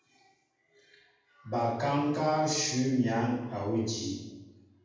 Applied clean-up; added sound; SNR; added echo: none; none; none; reverberation time 1.1 s.